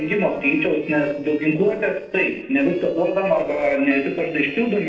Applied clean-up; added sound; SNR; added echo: neural separator model SepFormer DNS4.